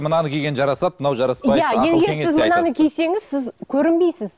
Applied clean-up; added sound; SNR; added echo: none; none; none; none.